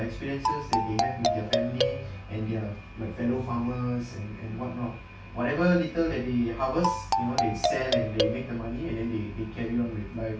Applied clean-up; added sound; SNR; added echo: none; Marimba, xylophone; -1 dB; reverberation time 0.3 s.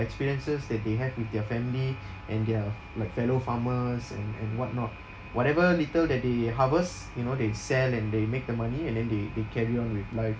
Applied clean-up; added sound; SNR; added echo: none; none; none; none.